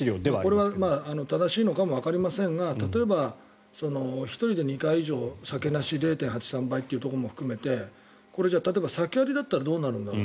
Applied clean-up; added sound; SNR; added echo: none; none; none; none.